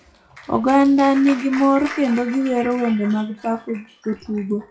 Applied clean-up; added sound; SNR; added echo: classical method WPE with log-MMSE.